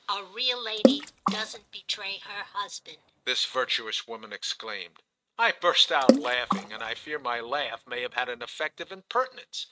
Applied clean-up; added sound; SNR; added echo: neural mask model RNNoise.